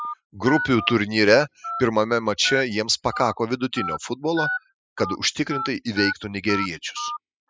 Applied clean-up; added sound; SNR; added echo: classical method spectral subtraction.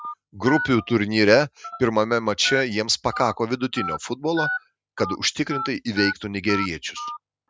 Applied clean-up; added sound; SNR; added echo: neural mask model RNNoise.